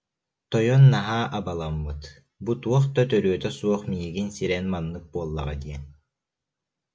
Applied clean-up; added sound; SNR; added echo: none; none; none; none.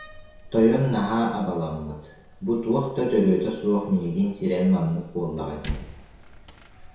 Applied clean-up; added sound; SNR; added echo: none; Slam; 18 dB; reverberation time 0.7 s.